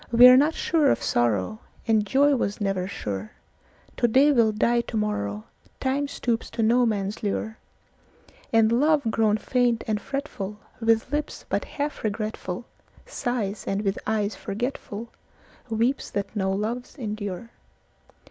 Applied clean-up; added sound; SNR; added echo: none; none; none; none.